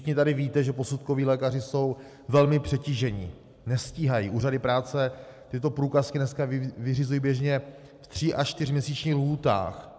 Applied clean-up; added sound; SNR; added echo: none; none; none; none.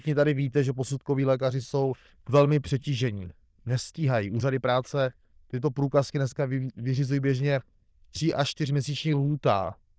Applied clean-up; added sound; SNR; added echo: neural diffusion model UNIVERSE++.